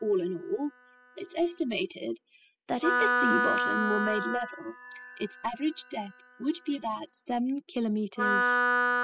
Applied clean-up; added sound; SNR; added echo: classical method spectral subtraction.